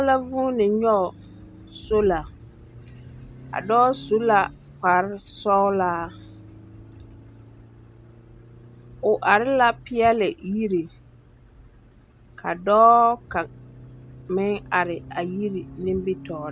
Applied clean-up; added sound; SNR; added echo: none; Accelerating, revving, vroom; 19 dB; none.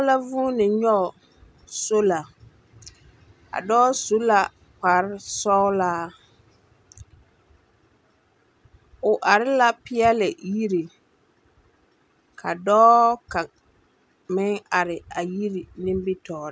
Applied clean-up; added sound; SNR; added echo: none; none; none; none.